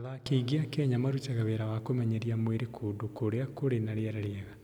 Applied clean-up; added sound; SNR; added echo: none; none; none; none.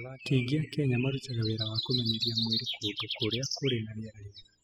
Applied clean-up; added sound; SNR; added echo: classical method spectral subtraction.